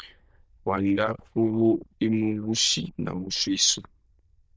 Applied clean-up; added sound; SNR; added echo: neural diffusion model UNIVERSE++.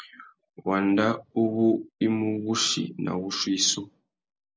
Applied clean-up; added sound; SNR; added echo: none; none; none; none.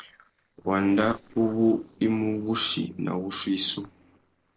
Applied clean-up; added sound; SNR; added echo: neural separator model SepFormer DNS4.